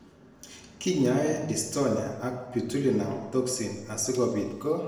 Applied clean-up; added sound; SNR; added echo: none; none; none; reverberation time 1.0 s.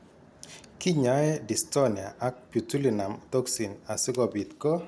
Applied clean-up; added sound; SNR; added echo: none; none; none; none.